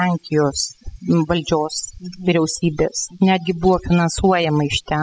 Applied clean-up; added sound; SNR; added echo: classical method spectral subtraction.